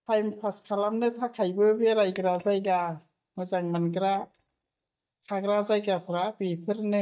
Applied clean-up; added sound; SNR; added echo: neural mask model DeepFilterNet 3.